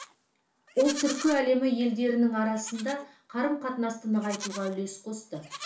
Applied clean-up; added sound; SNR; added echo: none; Livestock, farm animals, working animals; 15 dB; reverberation time 0.3 s.